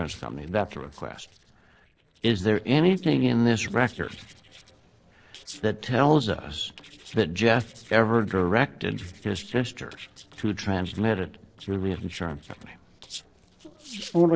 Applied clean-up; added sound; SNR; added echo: neural separator model SepFormer DNS4.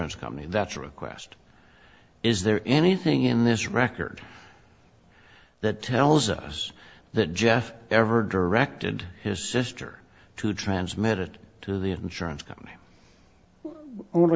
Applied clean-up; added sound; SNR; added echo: none; none; none; none.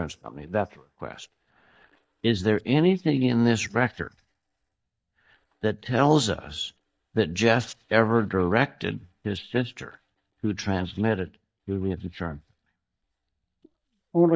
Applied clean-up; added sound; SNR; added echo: neural mask model DeepFilterNet 3.